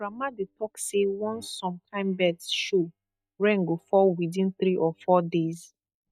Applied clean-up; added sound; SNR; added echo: neural mask model DeepFilterNet 3.